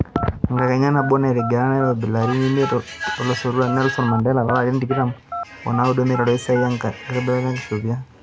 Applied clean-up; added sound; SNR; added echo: none; Telephone; 11 dB; none.